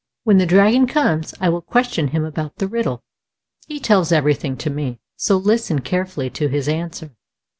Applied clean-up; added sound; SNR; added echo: none; none; none; none.